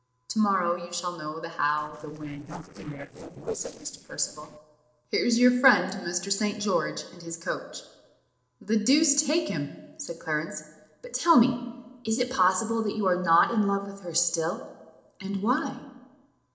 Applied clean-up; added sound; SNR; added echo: neural separator model SepFormer DNS4.